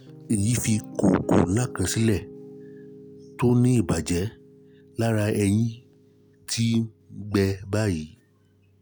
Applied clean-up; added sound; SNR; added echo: none; Piano; 19 dB; none.